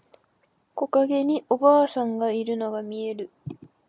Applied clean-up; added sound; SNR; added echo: none; none; none; none.